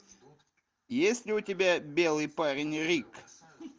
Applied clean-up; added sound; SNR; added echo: none; none; none; none.